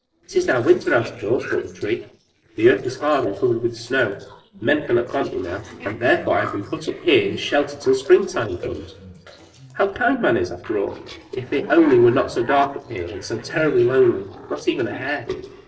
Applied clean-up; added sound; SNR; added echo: neural separator model SepFormer DNS4.